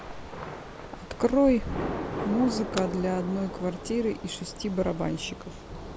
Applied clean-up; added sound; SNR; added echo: none; Thunder / Rain; 8 dB; none.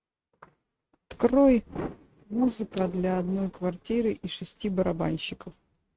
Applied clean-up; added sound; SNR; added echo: neural mask model RNNoise.